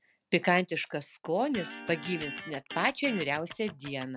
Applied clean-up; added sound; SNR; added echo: none; Electric guitar; 12 dB; none.